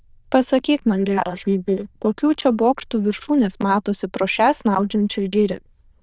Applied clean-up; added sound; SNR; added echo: neural diffusion model UNIVERSE++.